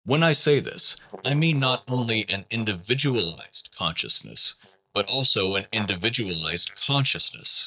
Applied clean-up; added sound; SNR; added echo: neural mask model DeepFilterNet 3.